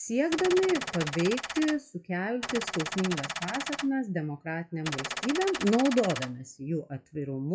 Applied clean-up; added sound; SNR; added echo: classical method WPE with log-MMSE.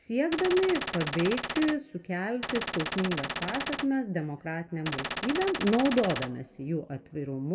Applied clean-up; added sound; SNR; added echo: none; Gunshot, gunfire; 4 dB; reverberation time 2.1 s.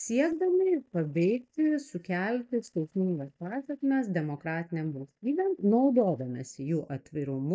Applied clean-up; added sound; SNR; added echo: neural mask model DeepFilterNet 3.